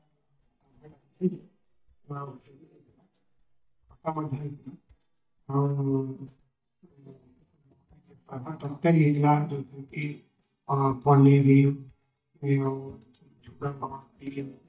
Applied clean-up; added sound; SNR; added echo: neural mask model DeepFilterNet 3.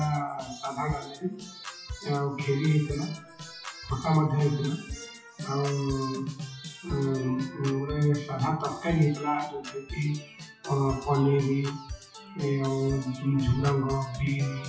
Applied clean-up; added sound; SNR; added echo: classical method WPE with log-MMSE.